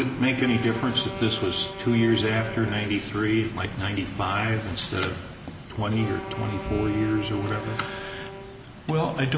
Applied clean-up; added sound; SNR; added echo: none; Wind instrument, woodwind instrument; 12 dB; none.